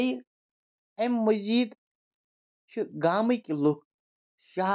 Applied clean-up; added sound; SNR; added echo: none; none; none; none.